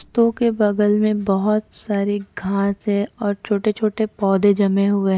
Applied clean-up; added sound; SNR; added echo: none; none; none; none.